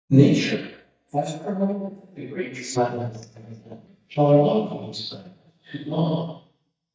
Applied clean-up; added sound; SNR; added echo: neural mask model DeepFilterNet 3.